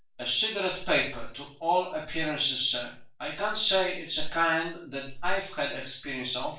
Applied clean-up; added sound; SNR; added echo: none; none; none; reverberation time 0.3 s.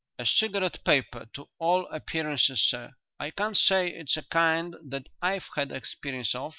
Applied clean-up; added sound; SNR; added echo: none; none; none; none.